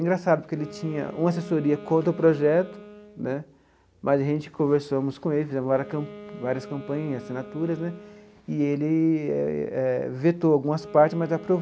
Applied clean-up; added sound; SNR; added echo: none; Wind instrument, woodwind instrument; 19 dB; none.